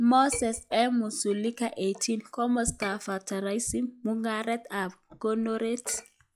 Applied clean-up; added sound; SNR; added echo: classical method log-MMSE.